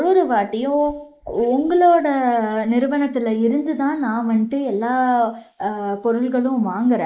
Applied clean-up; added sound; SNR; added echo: neural mask model Resemble Enhance denoiser.